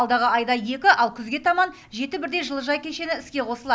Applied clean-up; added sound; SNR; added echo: none; none; none; none.